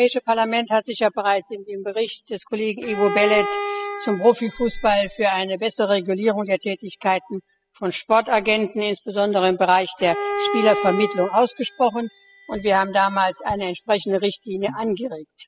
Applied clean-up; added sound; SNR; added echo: classical method spectral subtraction.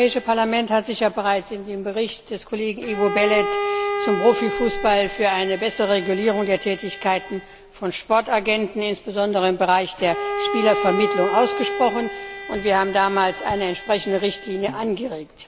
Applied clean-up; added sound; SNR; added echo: none; Bowed string instrument; 8 dB; none.